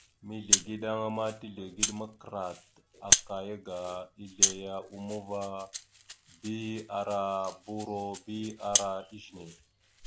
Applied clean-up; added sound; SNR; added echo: none; Rattle (instrument); -4 dB; none.